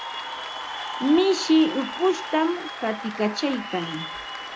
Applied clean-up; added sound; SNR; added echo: none; Applause / Cheering; 9 dB; none.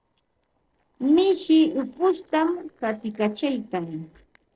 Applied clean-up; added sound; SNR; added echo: neural separator model SepFormer DNS4.